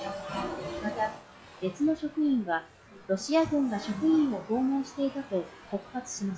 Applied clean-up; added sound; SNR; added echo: classical method log-MMSE.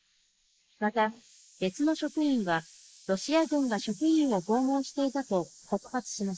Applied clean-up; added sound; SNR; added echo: neural mask model Resemble Enhance denoiser.